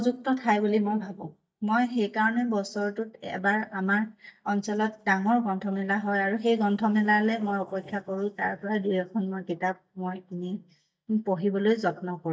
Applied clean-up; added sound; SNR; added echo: neural mask model DeepFilterNet 3.